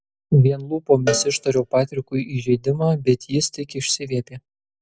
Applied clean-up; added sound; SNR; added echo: none; Cowbell; 11 dB; none.